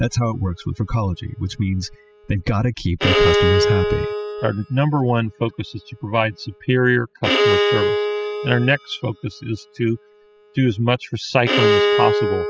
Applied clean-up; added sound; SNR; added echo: classical method spectral subtraction.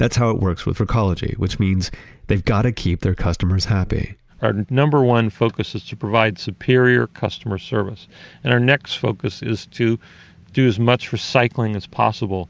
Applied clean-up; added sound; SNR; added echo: none; none; none; none.